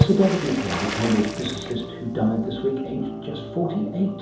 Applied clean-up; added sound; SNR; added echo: none; Water / Splash, splatter; 6 dB; reverberation time 2.8 s.